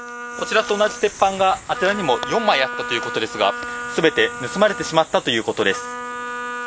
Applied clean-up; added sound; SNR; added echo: none; Wind instrument, woodwind instrument; 10 dB; none.